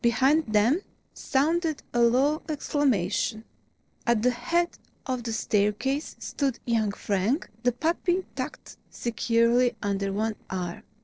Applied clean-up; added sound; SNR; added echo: neural separator model SepFormer DNS4.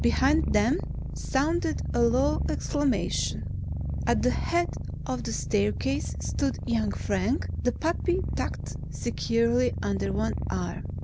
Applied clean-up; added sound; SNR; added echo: none; Purr; 2 dB; none.